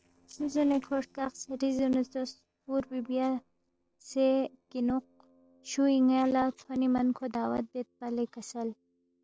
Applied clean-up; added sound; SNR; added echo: neural separator model SepFormer DNS4.